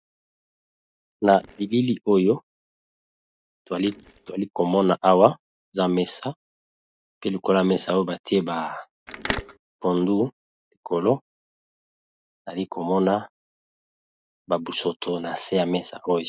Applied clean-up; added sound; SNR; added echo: neural mask model DeepFilterNet 3.